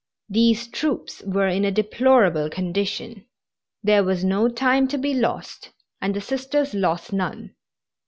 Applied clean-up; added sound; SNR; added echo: none; none; none; none.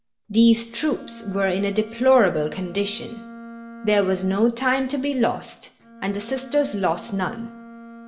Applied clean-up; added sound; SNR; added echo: none; Bowed string instrument; 18 dB; reverberation time 0.6 s.